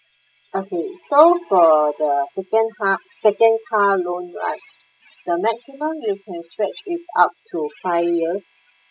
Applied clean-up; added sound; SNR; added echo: classical method spectral subtraction.